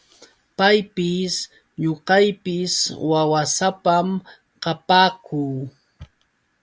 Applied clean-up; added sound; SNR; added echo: none; none; none; none.